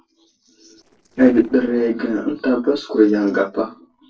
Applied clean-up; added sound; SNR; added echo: neural separator model SepFormer DNS4.